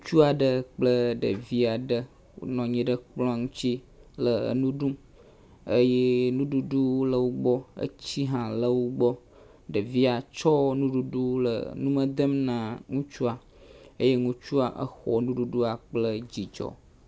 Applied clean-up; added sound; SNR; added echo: none; none; none; none.